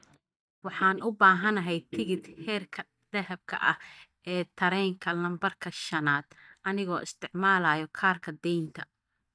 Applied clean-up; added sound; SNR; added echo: neural mask model DeepFilterNet 3.